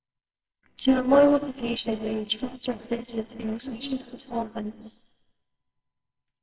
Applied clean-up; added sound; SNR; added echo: neural separator model SepFormer WHAMR!.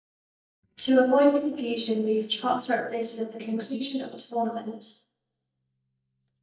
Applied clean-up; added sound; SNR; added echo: neural mask model DeepFilterNet 3.